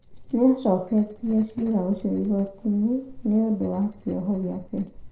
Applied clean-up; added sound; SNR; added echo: neural separator model SepFormer DNS4.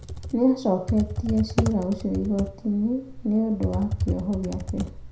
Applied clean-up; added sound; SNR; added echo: none; Computer keyboard; 5 dB; reverberation time 0.5 s.